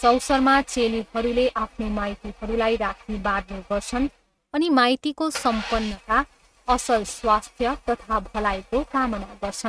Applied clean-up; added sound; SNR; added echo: neural mask model RNNoise.